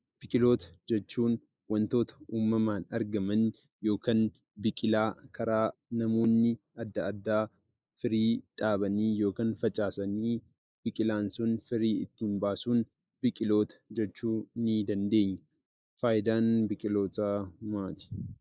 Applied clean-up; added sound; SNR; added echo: neural mask model Resemble Enhance denoiser.